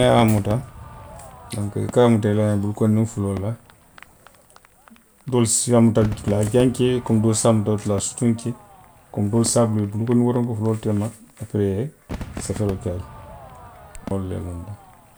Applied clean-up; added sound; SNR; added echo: none; Crowd / Fireworks; 18 dB; none.